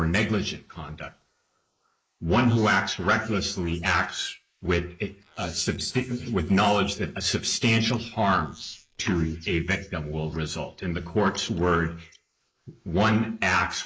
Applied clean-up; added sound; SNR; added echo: neural mask model Resemble Enhance denoiser.